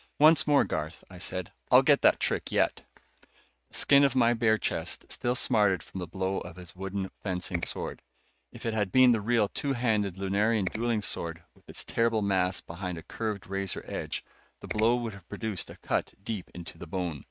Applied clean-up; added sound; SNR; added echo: neural mask model RNNoise.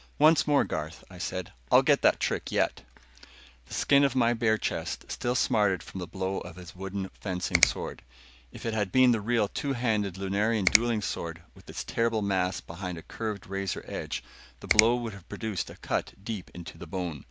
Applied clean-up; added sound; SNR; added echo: none; Finger snapping; 4 dB; none.